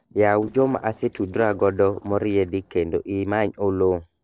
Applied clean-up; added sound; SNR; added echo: neural separator model SepFormer DNS4.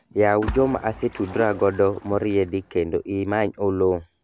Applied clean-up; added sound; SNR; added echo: none; Splash, splatter; 15 dB; none.